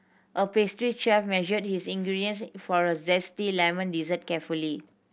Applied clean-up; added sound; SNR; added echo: none; none; none; none.